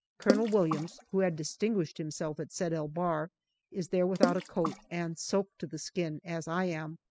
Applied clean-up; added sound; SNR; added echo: classical method spectral subtraction.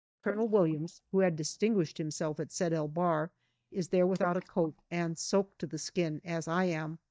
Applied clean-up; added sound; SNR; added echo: neural mask model DeepFilterNet 3.